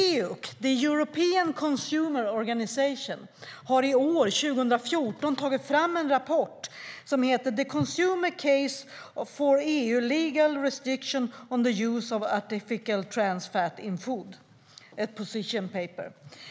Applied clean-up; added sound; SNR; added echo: none; none; none; none.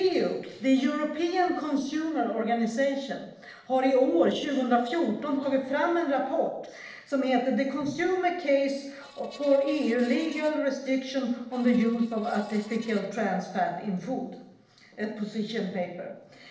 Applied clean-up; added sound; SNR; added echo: neural separator model SepFormer DNS4.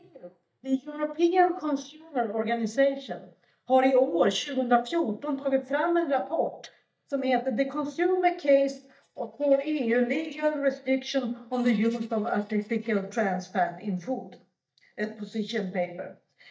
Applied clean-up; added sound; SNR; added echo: neural mask model DeepFilterNet 3.